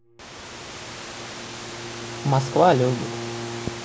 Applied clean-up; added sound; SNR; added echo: none; Bowed string instrument; 12 dB; none.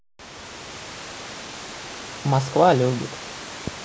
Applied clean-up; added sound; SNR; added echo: none; none; none; none.